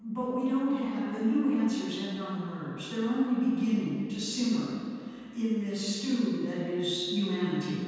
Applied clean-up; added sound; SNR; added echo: none; none; none; reverberation time 2.1 s.